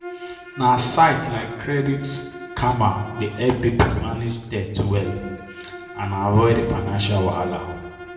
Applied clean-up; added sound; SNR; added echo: none; Bowed string instrument; 16 dB; reverberation time 1.0 s.